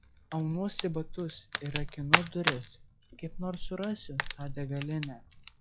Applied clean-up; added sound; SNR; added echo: classical method log-MMSE.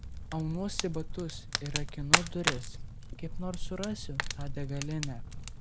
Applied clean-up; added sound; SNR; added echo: none; Fire; -3 dB; none.